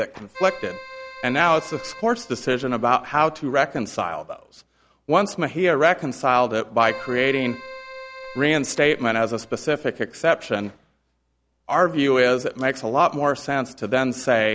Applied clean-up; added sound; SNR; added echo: none; Keyboard (musical); 17 dB; none.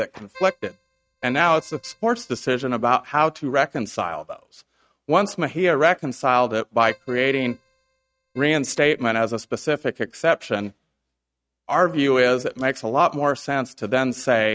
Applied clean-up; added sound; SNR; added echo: neural mask model RNNoise.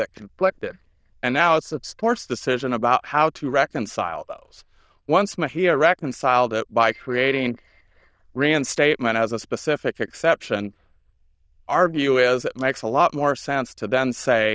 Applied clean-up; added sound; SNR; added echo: neural diffusion model UNIVERSE++.